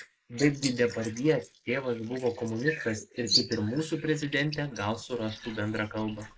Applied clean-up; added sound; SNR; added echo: neural mask model Resemble Enhance denoiser.